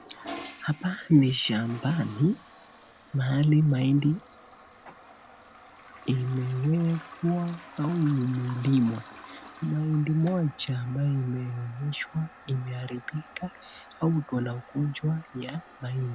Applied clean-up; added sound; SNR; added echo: none; Toilet flush; 20 dB; none.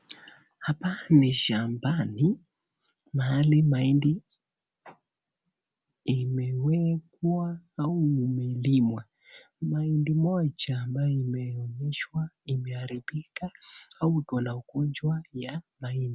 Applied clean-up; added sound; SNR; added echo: none; none; none; none.